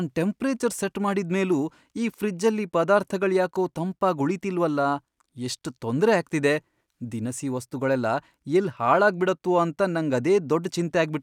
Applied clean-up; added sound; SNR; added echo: none; none; none; none.